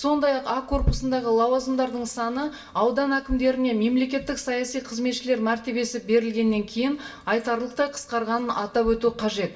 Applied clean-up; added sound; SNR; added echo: none; none; none; reverberation time 0.1 s.